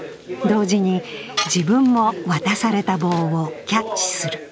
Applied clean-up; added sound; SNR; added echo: none; Tools; 14 dB; none.